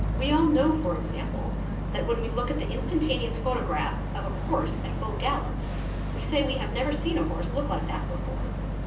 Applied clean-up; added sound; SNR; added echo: none; Boat, Water vehicle; 0 dB; reverberation time 0.6 s.